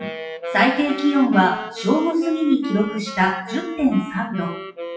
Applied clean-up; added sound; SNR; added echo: classical method WPE with log-MMSE.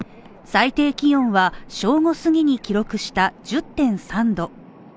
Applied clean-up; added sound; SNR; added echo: none; none; none; none.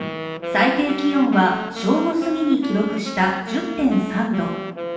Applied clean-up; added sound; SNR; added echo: none; Wind instrument, woodwind instrument; 9 dB; reverberation time 0.9 s.